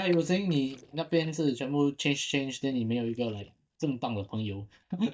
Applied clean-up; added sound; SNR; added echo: neural mask model DeepFilterNet 3.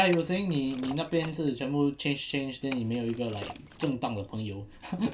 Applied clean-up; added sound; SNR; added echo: none; Liquid; 17 dB; reverberation time 0.2 s.